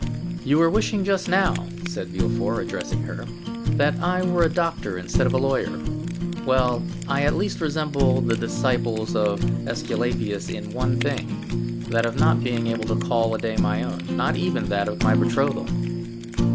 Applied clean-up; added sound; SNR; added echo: none; Fire; 0 dB; none.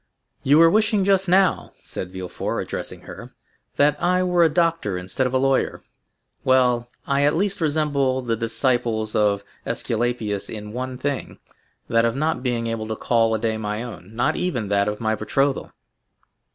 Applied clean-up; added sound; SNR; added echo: none; none; none; none.